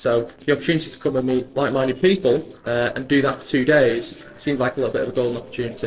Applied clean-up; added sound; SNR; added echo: neural separator model SepFormer DNS4.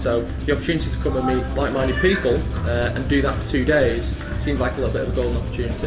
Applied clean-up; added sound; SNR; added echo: none; Snare drum; 18 dB; reverberation time 0.6 s.